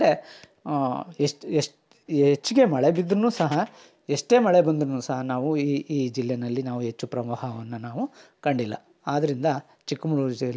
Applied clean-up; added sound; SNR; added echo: none; none; none; none.